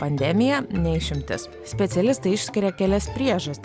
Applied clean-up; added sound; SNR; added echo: none; none; none; none.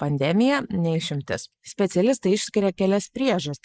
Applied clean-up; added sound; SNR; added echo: neural mask model Resemble Enhance denoiser.